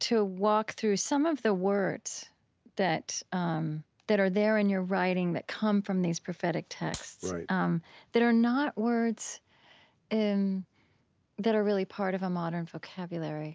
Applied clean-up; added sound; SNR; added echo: none; Clapping; 17 dB; none.